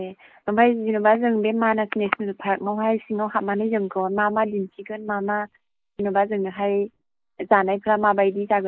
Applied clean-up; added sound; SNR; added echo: neural mask model Resemble Enhance denoiser.